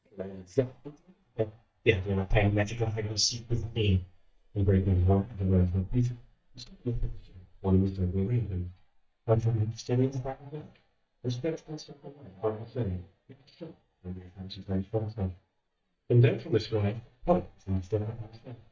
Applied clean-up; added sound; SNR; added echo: neural mask model DeepFilterNet 3.